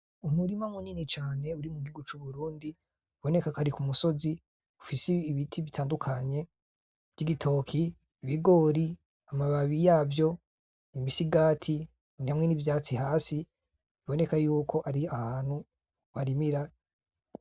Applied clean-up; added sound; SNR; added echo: none; none; none; none.